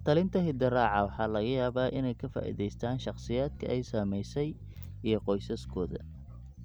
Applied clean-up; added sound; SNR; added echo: none; Bass guitar; 12 dB; none.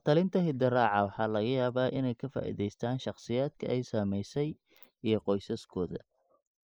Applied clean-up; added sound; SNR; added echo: neural mask model Resemble Enhance denoiser.